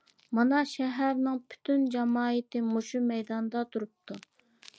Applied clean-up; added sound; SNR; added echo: none; none; none; none.